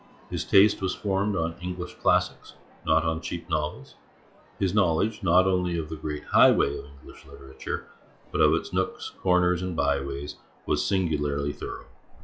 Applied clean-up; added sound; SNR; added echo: classical method log-MMSE.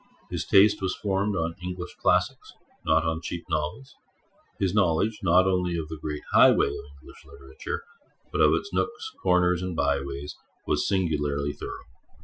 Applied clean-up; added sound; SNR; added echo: classical method Wiener filter.